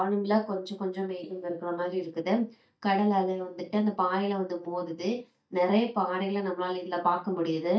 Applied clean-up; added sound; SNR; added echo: neural mask model DeepFilterNet 3.